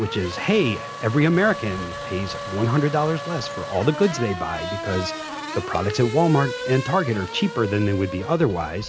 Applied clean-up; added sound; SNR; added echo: none; Race car, auto racing / Accelerating, revving, vroom; 9 dB; none.